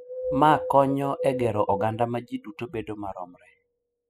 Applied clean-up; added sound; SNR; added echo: classical method spectral subtraction.